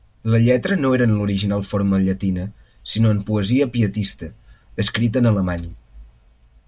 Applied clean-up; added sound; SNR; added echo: none; none; none; none.